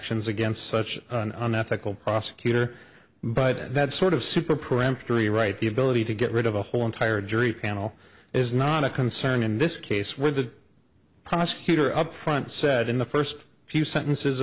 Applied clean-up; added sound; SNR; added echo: none; none; none; none.